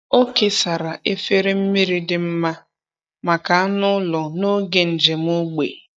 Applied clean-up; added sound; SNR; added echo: neural mask model DeepFilterNet 3.